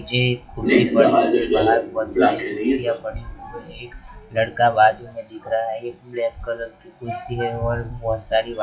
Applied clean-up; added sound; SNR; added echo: classical method WPE with log-MMSE.